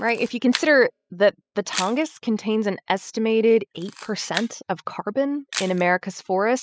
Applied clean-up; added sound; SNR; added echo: classical method spectral subtraction.